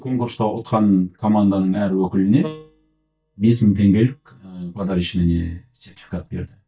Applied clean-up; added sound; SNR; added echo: neural mask model DeepFilterNet 3.